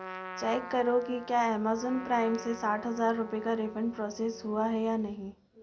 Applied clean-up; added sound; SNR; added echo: none; Trumpet; 14 dB; none.